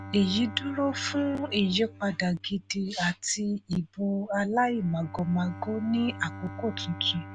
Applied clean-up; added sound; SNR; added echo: none; Bowed string instrument; 15 dB; none.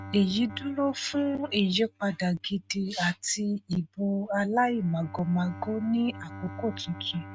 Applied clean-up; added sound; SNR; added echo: neural mask model RNNoise.